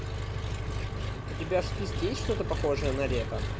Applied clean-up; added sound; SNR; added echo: none; Engine; -1 dB; none.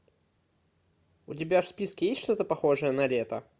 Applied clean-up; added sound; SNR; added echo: none; none; none; none.